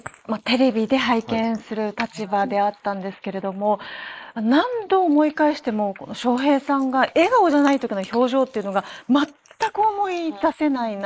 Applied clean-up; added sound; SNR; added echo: neural mask model Resemble Enhance denoiser.